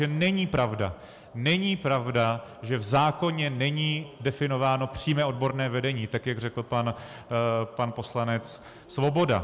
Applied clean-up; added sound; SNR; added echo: none; none; none; none.